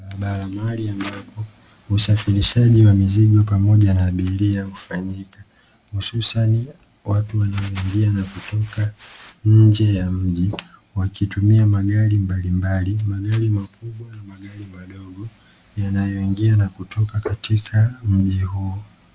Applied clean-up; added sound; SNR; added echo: none; none; none; none.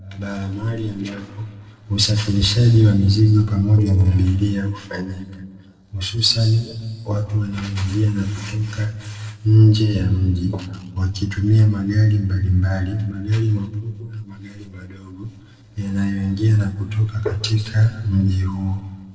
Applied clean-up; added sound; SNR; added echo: neural separator model SepFormer DNS4.